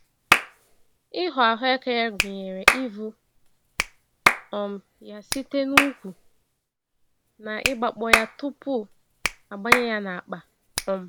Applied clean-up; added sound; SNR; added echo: none; Clapping; -2 dB; none.